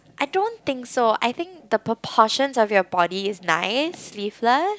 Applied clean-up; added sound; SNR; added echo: none; none; none; none.